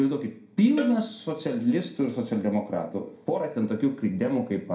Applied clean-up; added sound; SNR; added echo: none; Cowbell; 15 dB; reverberation time 0.4 s.